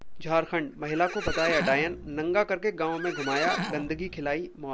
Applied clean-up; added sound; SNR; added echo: none; Livestock, farm animals, working animals; 8 dB; none.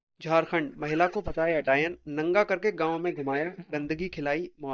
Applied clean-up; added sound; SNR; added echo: neural mask model DeepFilterNet 3.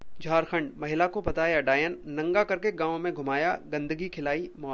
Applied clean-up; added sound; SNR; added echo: none; none; none; none.